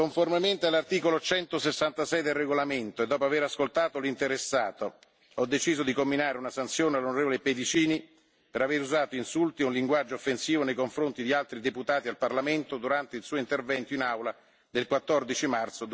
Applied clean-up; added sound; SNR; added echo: none; none; none; none.